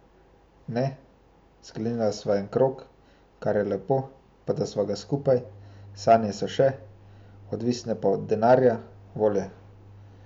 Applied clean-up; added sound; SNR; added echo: none; none; none; none.